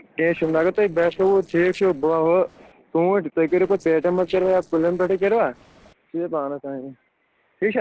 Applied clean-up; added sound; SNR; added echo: neural separator model SepFormer DNS4.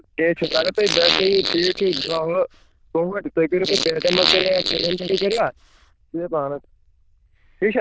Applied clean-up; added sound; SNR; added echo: neural diffusion model UNIVERSE++.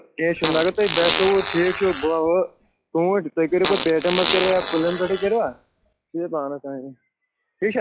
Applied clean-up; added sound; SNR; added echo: classical method log-MMSE.